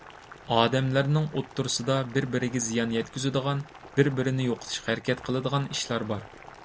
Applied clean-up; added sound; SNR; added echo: none; Boiling; 20 dB; none.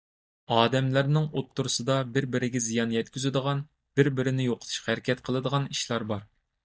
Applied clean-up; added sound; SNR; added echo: neural mask model DeepFilterNet 3.